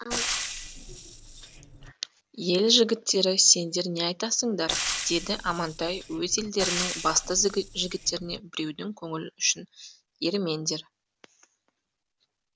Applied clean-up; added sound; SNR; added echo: none; Frying (food); 6 dB; none.